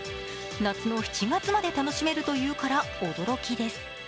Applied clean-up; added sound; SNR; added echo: none; Musical instrument; 13 dB; none.